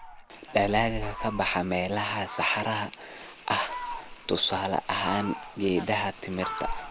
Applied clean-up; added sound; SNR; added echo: none; Fowl; 10 dB; none.